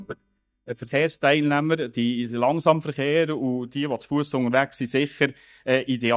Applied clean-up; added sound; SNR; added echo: neural mask model DeepFilterNet 3.